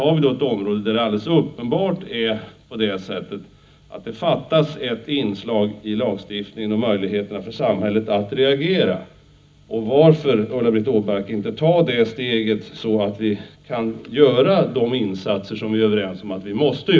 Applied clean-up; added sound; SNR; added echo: none; none; none; reverberation time 0.4 s.